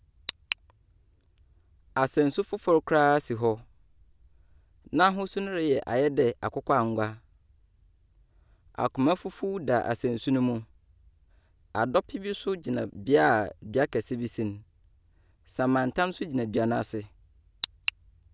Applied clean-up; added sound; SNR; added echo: none; none; none; none.